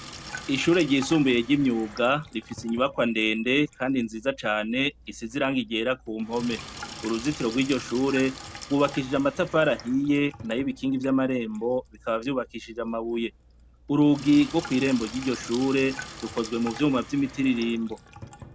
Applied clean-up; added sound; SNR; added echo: none; Sink (filling or washing); 17 dB; none.